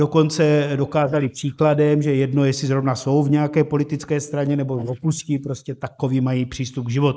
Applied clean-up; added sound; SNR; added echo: neural mask model Resemble Enhance denoiser.